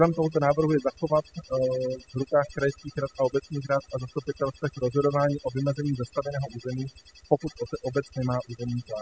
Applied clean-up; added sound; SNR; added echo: classical method spectral subtraction.